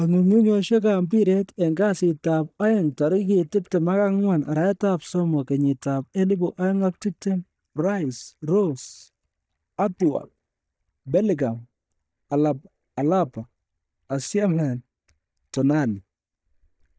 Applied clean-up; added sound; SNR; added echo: neural mask model DeepFilterNet 3.